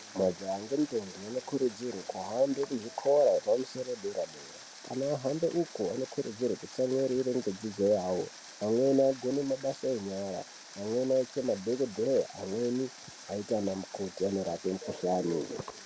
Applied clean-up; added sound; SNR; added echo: none; Water; 17 dB; none.